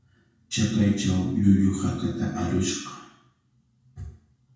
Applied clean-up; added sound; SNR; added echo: none; none; none; reverberation time 0.6 s.